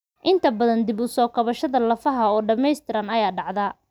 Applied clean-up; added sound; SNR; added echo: none; none; none; none.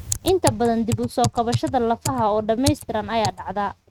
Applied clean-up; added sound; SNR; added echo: neural mask model RNNoise.